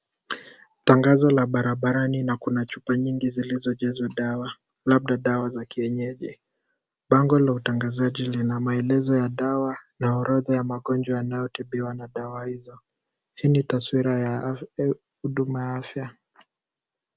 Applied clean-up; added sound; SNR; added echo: none; none; none; none.